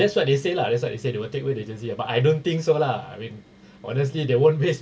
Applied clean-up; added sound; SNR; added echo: none; none; none; none.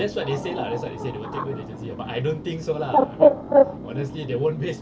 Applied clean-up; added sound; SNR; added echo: none; Bird; -5 dB; none.